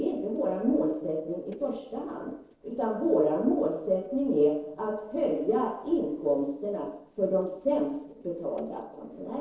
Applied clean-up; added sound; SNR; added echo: neural separator model SepFormer DNS4.